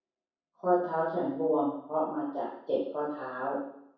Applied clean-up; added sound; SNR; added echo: none; none; none; reverberation time 0.7 s.